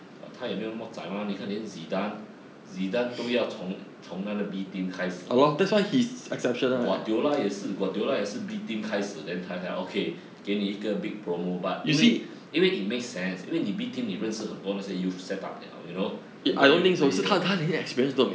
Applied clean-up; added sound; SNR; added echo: none; none; none; none.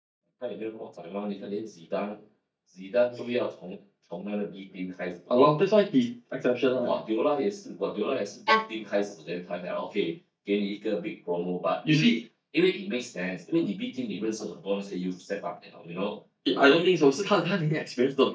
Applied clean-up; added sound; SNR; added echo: neural mask model DeepFilterNet 3.